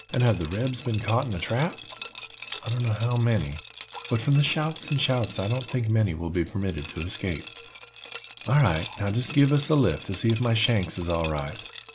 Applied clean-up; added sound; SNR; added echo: none; Liquid; 12 dB; none.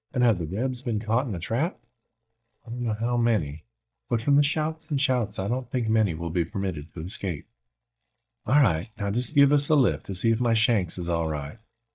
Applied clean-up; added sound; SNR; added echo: neural mask model DeepFilterNet 3.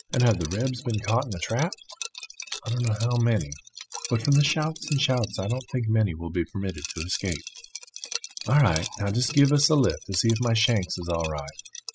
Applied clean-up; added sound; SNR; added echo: classical method spectral subtraction.